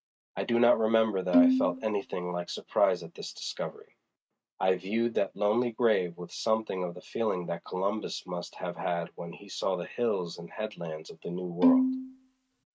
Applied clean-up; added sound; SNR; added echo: neural mask model RNNoise.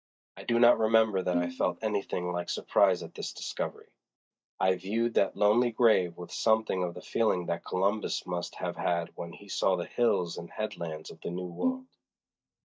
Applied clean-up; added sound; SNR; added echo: neural mask model DeepFilterNet 3.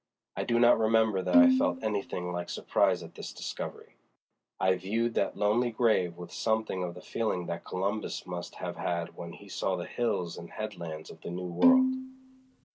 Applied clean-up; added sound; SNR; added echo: none; Bowed string instrument; -4 dB; none.